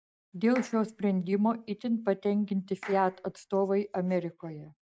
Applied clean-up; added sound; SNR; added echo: neural mask model RNNoise.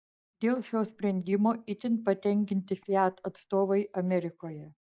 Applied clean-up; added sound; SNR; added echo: neural mask model DeepFilterNet 3.